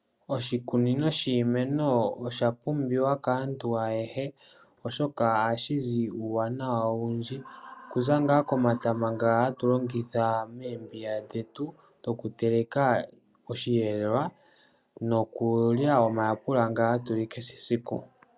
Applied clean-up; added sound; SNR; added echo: none; none; none; none.